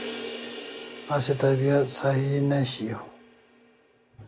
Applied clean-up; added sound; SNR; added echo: none; Crash cymbal; 14 dB; none.